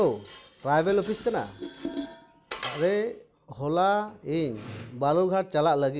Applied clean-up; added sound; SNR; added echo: none; Dishes, pots, and pans; 15 dB; none.